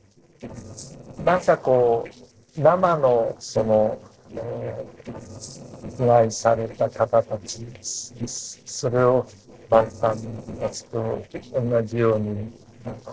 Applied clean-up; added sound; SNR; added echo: neural separator model SepFormer DNS4.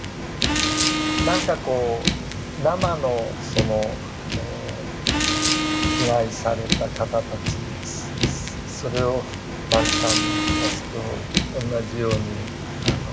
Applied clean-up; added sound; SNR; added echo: none; Car; -2 dB; reverberation time 0.8 s.